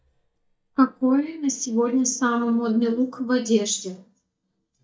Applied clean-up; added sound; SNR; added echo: neural mask model DeepFilterNet 3.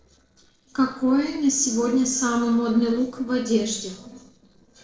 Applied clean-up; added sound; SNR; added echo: neural separator model SepFormer DNS4.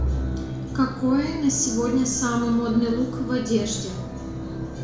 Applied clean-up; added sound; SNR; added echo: none; Musical instrument; 5 dB; reverberation time 0.6 s.